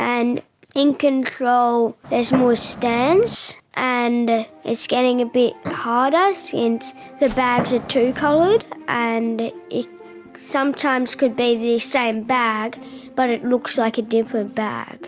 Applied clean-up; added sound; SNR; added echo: none; Fireworks; 10 dB; none.